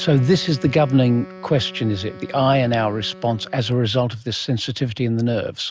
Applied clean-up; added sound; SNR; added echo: none; Wind instrument, woodwind instrument; 20 dB; none.